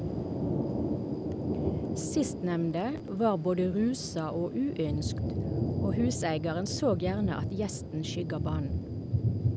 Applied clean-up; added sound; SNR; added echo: none; Thunder; 0 dB; none.